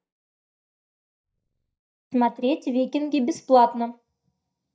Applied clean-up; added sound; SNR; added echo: neural mask model DeepFilterNet 3.